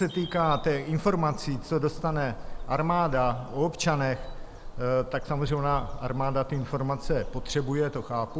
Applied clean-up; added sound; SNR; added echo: none; Bird vocalization, bird call, bird song; 9 dB; none.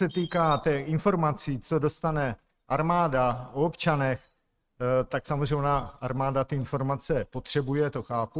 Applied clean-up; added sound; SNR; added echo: neural mask model RNNoise.